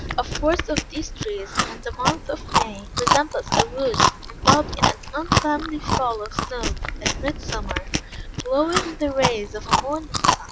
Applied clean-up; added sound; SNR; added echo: none; Chewing, mastication; -3 dB; none.